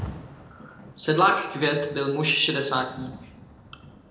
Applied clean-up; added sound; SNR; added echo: none; Rain; 16 dB; reverberation time 0.8 s.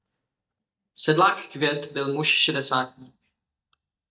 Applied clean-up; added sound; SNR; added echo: neural mask model DeepFilterNet 3.